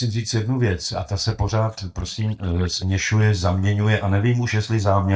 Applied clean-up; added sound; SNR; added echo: neural mask model DeepFilterNet 3.